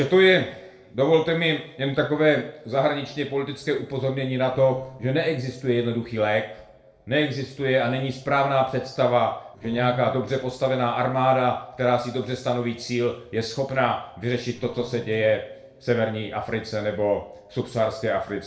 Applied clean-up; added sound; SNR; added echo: neural separator model SepFormer DNS4.